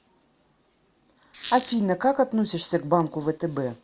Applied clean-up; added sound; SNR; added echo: none; Squeak; 11 dB; none.